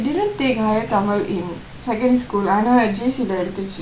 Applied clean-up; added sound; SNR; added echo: none; none; none; none.